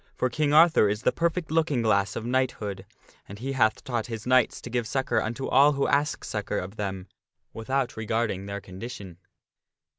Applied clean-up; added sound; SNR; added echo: none; none; none; none.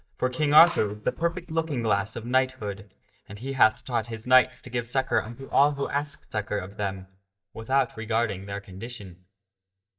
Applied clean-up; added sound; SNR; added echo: neural mask model DeepFilterNet 3.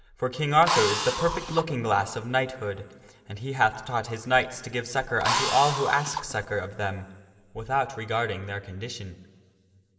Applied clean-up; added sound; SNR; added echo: none; Drill; 3 dB; reverberation time 1.9 s.